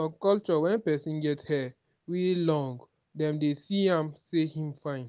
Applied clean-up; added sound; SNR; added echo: none; none; none; none.